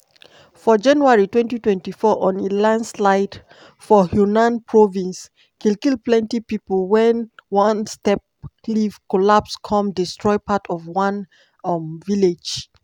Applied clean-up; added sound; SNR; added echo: none; none; none; none.